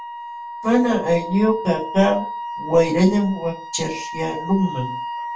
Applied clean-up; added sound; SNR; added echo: none; Wind instrument, woodwind instrument; 10 dB; reverberation time 0.3 s.